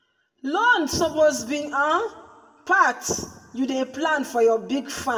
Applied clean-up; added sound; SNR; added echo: none; none; none; reverberation time 0.8 s.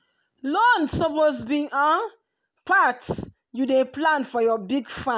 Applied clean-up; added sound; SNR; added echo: none; none; none; none.